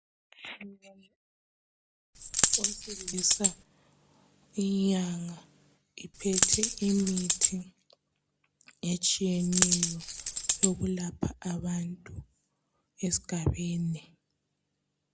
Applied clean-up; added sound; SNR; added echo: none; Coin (dropping); -4 dB; none.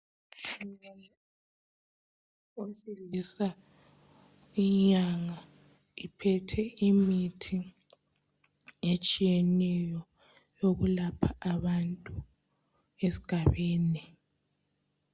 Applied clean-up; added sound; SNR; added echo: none; none; none; none.